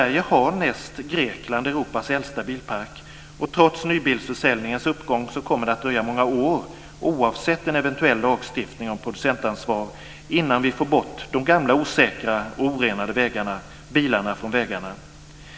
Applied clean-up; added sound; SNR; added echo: none; none; none; none.